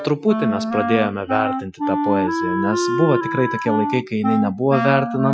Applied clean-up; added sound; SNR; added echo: classical method Wiener filter.